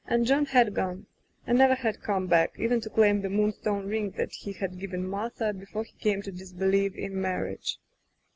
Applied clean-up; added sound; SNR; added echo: none; none; none; none.